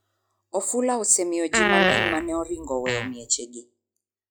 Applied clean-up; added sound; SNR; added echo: classical method log-MMSE.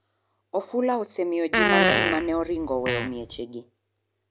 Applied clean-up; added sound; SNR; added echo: none; Fart; -2 dB; none.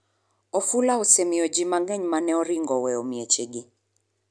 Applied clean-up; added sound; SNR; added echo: none; none; none; none.